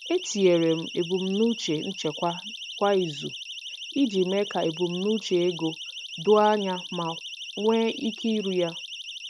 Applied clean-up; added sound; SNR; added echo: neural mask model RNNoise.